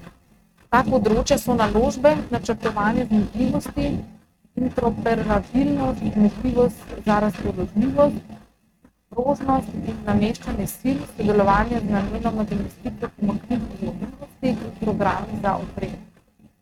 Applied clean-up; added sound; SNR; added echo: neural mask model RNNoise.